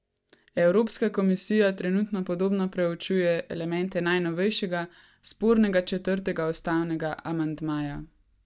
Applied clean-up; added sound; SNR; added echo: neural mask model DeepFilterNet 3.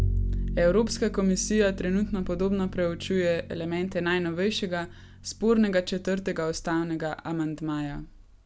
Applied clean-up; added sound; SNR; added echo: none; Bowed string instrument; 8 dB; none.